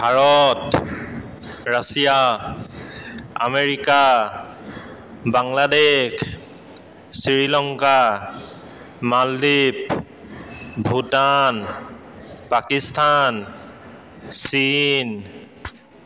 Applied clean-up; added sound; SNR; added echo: none; none; none; none.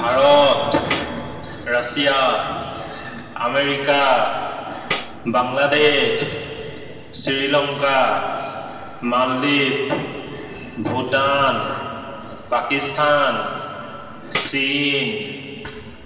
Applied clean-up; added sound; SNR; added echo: none; Tambourine; 12 dB; reverberation time 2.7 s.